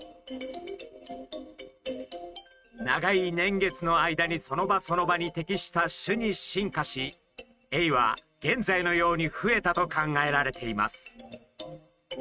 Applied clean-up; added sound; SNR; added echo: neural mask model RNNoise.